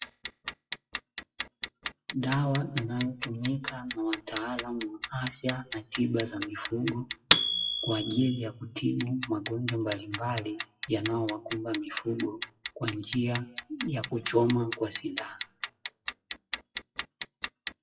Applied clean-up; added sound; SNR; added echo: classical method WPE with log-MMSE.